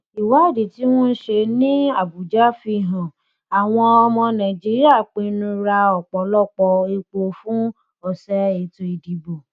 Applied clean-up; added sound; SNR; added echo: none; none; none; none.